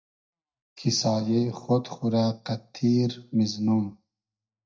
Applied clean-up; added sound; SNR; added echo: neural mask model DeepFilterNet 3.